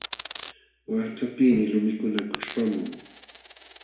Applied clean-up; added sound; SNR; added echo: none; Coin (dropping); 10 dB; reverberation time 0.6 s.